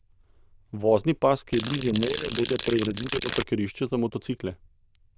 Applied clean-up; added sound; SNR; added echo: neural diffusion model UNIVERSE++.